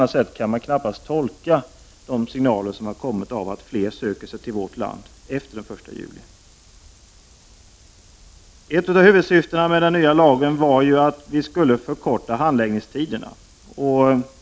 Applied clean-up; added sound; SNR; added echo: none; none; none; none.